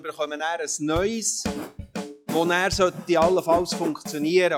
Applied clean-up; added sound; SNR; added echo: classical method log-MMSE.